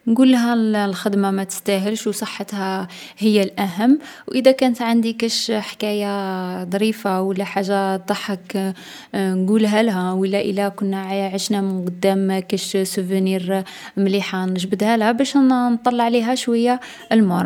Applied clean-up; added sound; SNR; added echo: none; none; none; none.